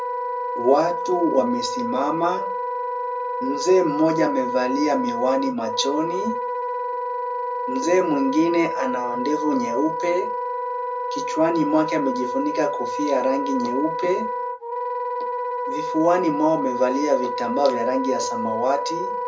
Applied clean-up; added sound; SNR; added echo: none; Wind instrument, woodwind instrument; 3 dB; reverberation time 0.4 s.